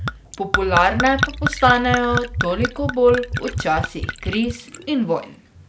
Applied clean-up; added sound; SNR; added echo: none; Gurgling / Chink, clink / Liquid; 5 dB; none.